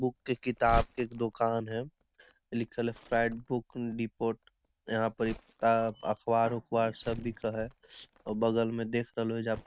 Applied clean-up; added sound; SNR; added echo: neural mask model RNNoise.